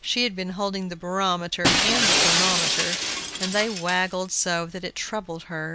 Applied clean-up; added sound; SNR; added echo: none; Shatter; -1 dB; none.